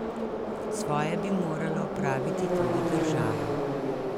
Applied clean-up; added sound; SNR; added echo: none; Subway, metro, underground; -5 dB; none.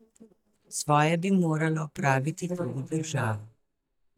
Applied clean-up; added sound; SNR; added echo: neural mask model DeepFilterNet 3.